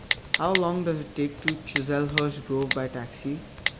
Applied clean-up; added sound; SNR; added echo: none; Typing; 3 dB; none.